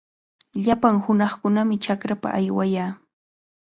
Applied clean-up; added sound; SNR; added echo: none; none; none; none.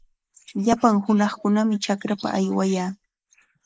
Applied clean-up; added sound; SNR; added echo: neural mask model Resemble Enhance denoiser.